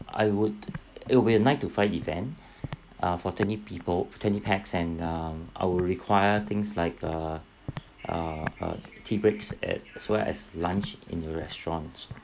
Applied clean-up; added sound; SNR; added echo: none; Walk, footsteps; 16 dB; none.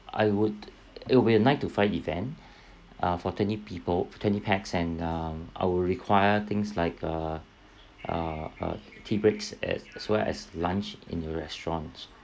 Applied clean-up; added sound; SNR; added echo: none; none; none; none.